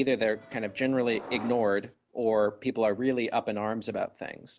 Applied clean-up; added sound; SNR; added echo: none; Subway, metro, underground; 16 dB; none.